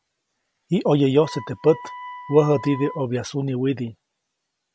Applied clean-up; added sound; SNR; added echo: none; Wind instrument, woodwind instrument; 17 dB; none.